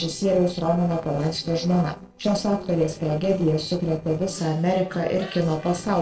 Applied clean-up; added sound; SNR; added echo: neural separator model SepFormer DNS4.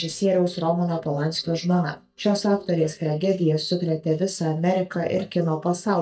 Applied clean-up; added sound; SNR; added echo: neural mask model DeepFilterNet 3.